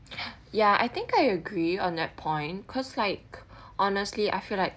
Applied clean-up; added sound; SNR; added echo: none; none; none; none.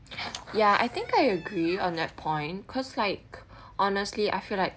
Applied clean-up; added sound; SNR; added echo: none; Squeak; 18 dB; none.